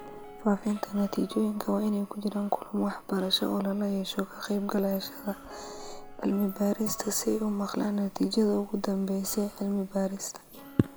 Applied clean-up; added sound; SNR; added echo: none; Piano + Breathing; 19 dB; none.